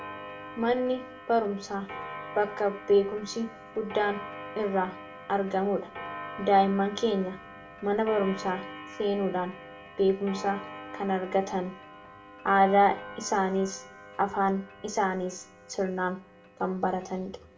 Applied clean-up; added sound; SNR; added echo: none; Clock; 14 dB; reverberation time 0.3 s.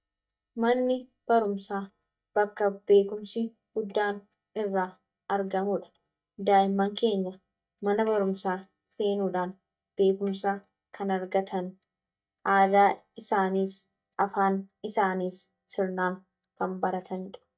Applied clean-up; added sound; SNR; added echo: neural mask model DeepFilterNet 3.